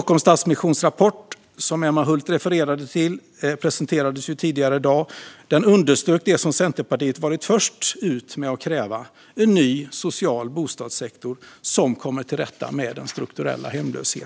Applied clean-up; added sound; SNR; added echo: none; none; none; none.